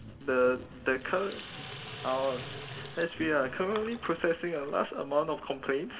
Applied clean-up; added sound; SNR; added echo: none; Sink (filling or washing); 14 dB; reverberation time 1.5 s.